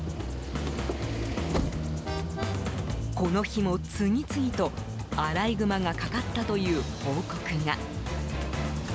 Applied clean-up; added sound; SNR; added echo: none; none; none; none.